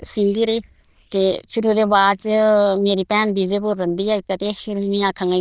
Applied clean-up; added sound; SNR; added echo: neural diffusion model UNIVERSE++.